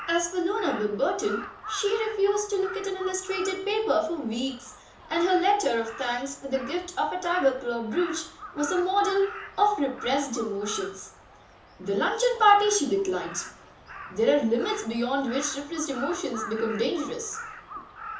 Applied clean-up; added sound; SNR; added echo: none; Crow; 14 dB; reverberation time 0.7 s.